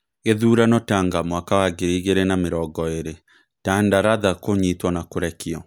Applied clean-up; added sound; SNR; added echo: none; none; none; none.